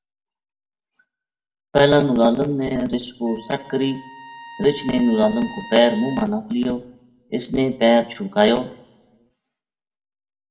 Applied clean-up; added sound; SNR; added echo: none; Trumpet; 17 dB; reverberation time 0.6 s.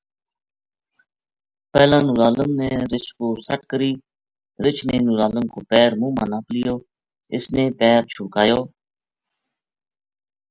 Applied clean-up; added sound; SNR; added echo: none; none; none; none.